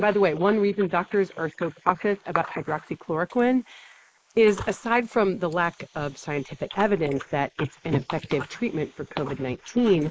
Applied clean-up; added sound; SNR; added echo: neural mask model Resemble Enhance denoiser.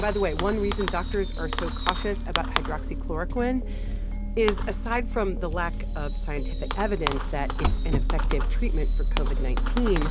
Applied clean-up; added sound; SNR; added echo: none; Fireworks; -3 dB; none.